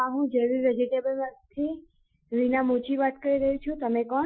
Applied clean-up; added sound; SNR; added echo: classical method Wiener filter.